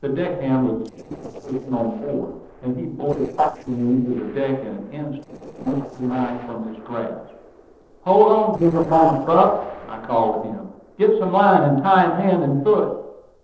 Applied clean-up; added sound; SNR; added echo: neural separator model SepFormer DNS4.